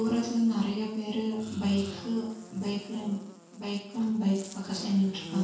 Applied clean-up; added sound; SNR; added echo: none; Buzz; 16 dB; reverberation time 0.6 s.